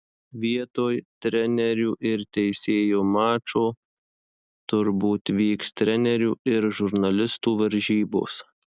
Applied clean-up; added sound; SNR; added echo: none; none; none; none.